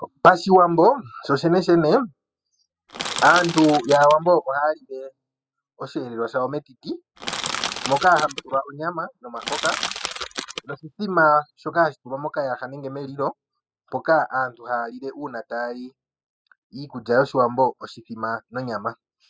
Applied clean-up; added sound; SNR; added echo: classical method spectral subtraction.